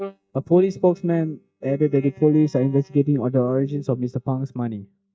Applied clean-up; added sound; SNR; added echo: neural mask model DeepFilterNet 3.